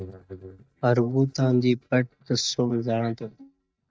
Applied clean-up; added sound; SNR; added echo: neural mask model DeepFilterNet 3.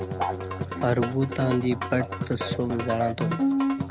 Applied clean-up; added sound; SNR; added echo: none; Musical instrument; 1 dB; none.